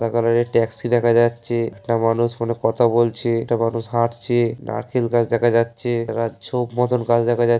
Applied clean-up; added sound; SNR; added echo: none; none; none; none.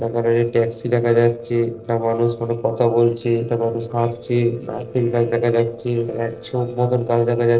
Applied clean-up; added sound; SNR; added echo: neural separator model SepFormer DNS4.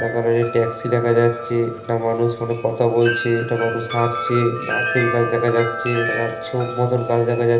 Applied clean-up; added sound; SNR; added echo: none; Wind chime; 8 dB; reverberation time 0.8 s.